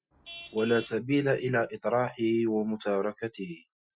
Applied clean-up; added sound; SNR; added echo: classical method Wiener filter.